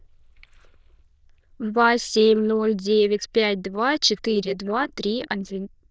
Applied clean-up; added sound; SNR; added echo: neural diffusion model UNIVERSE++.